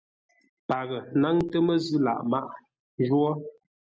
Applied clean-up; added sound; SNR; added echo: none; none; none; none.